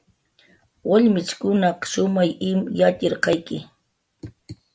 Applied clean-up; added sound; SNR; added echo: none; none; none; none.